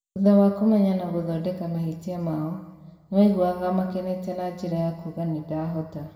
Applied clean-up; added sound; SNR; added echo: none; none; none; reverberation time 1.7 s.